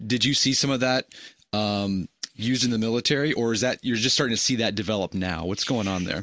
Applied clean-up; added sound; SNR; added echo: none; none; none; none.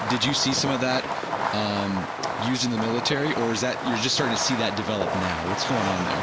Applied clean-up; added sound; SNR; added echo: none; Fireworks; 3 dB; none.